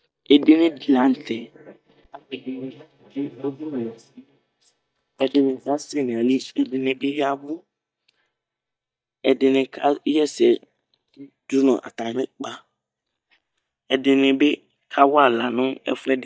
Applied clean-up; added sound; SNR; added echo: neural mask model DeepFilterNet 3.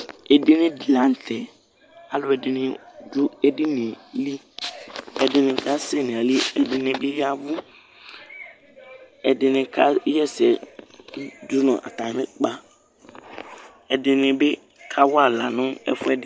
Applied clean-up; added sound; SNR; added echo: none; none; none; none.